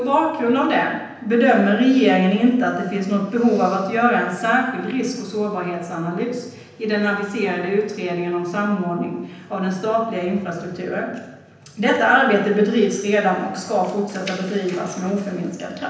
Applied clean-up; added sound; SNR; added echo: none; none; none; reverberation time 0.9 s.